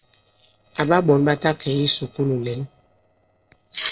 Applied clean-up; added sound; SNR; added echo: neural separator model SepFormer DNS4.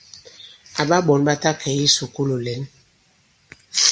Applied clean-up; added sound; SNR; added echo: none; none; none; none.